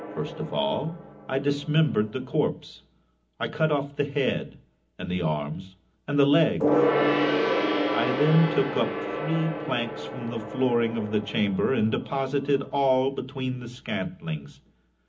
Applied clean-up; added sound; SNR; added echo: none; Gong; 4 dB; reverberation time 0.4 s.